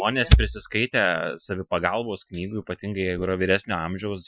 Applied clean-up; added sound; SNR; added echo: classical method Wiener filter.